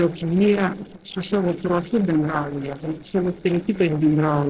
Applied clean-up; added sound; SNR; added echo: neural separator model SepFormer DNS4.